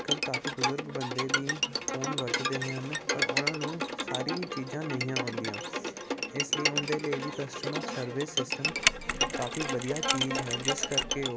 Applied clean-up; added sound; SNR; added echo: none; Mechanisms + Bowed string instrument; -4 dB; none.